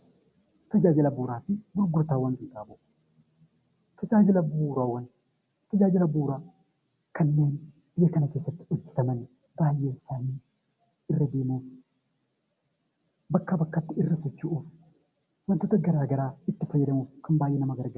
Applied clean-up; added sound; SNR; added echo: none; none; none; none.